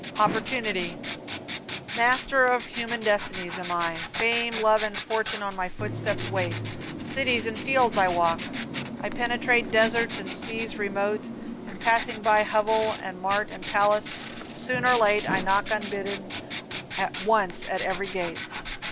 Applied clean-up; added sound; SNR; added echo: none; Writing; 5 dB; none.